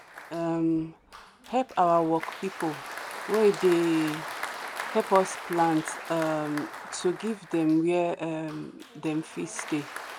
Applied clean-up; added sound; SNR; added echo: none; Applause; 12 dB; none.